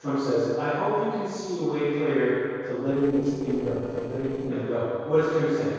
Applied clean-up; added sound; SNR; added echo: neural separator model SepFormer DNS4.